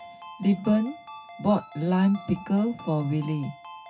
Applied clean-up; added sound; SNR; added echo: none; Ringtone; 18 dB; reverberation time 0.4 s.